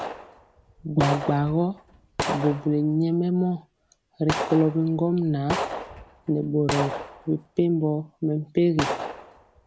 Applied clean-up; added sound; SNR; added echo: none; Gunshot, gunfire; 8 dB; none.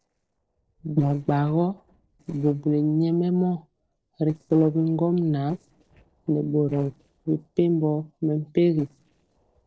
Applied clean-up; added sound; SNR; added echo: neural separator model SepFormer DNS4.